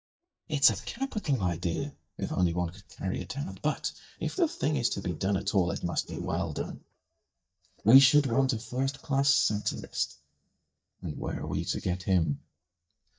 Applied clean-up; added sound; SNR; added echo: neural mask model DeepFilterNet 3.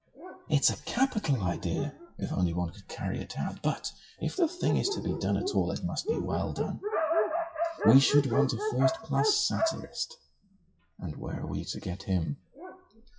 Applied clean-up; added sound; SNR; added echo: classical method WPE with log-MMSE.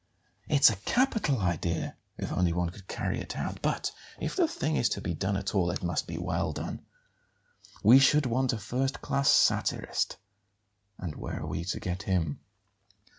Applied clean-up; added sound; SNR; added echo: none; none; none; none.